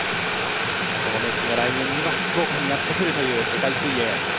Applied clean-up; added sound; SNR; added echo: none; Boiling; -2 dB; none.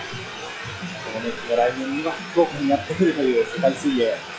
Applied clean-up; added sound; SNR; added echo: classical method log-MMSE.